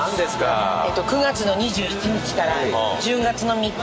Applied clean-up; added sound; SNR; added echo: none; none; none; none.